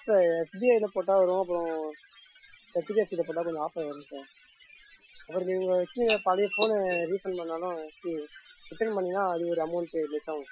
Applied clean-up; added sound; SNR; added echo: classical method Wiener filter.